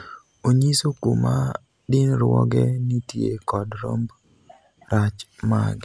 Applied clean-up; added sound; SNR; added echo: none; none; none; none.